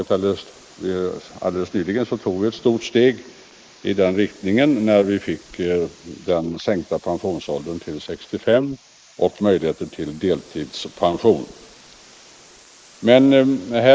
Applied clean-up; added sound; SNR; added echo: neural mask model Resemble Enhance denoiser.